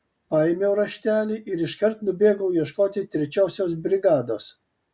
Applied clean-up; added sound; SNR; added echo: none; none; none; none.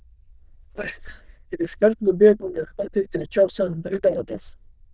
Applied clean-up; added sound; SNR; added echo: neural diffusion model UNIVERSE++.